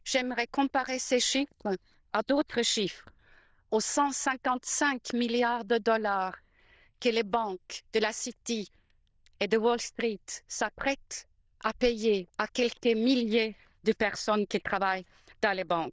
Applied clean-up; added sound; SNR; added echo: neural diffusion model UNIVERSE++.